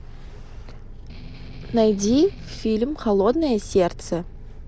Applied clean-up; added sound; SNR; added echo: none; Strum; 18 dB; none.